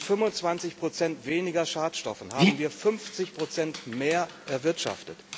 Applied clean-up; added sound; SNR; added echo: none; Dog; 5 dB; none.